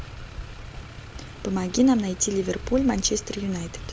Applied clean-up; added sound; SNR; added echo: none; Motor vehicle (road); 12 dB; none.